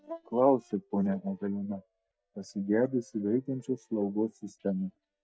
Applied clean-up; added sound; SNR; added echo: neural mask model DeepFilterNet 3.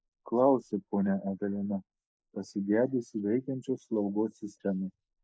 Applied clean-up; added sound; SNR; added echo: neural mask model Resemble Enhance denoiser.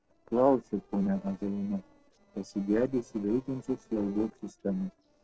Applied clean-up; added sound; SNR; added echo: neural separator model SepFormer DNS4.